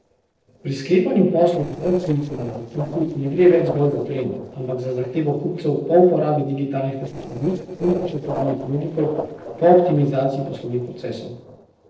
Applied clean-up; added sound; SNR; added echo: neural separator model SepFormer DNS4.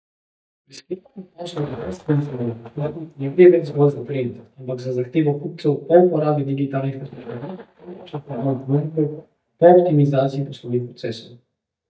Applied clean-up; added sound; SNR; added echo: neural mask model DeepFilterNet 3.